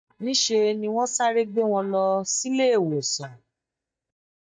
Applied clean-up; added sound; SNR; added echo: neural mask model DeepFilterNet 3.